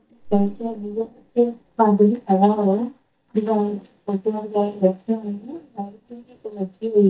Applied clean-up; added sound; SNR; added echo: neural mask model DeepFilterNet 3.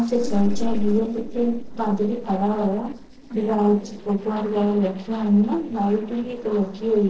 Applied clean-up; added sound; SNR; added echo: neural separator model SepFormer DNS4.